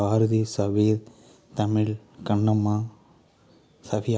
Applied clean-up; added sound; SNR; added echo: none; none; none; none.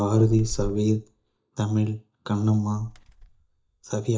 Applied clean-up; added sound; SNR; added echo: neural mask model DeepFilterNet 3.